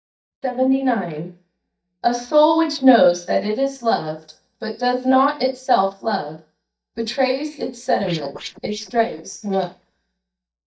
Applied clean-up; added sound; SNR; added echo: neural mask model DeepFilterNet 3.